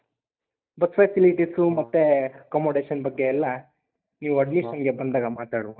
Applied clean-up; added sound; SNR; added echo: neural mask model DeepFilterNet 3.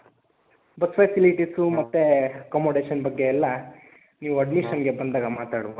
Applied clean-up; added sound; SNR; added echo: none; Brass instrument; 17 dB; none.